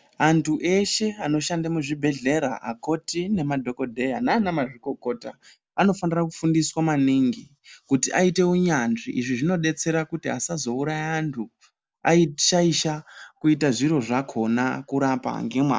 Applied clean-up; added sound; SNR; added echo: none; none; none; none.